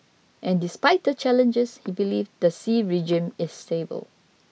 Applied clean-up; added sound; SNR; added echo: none; none; none; none.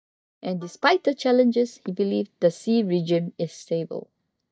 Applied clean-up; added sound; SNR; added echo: neural mask model DeepFilterNet 3.